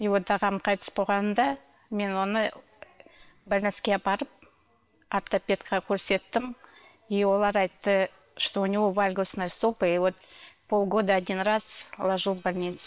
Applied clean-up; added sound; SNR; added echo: neural separator model SepFormer WHAM!.